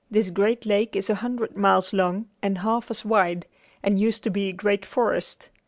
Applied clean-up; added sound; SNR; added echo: none; none; none; none.